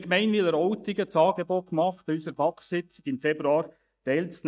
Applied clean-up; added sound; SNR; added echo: neural mask model DeepFilterNet 3.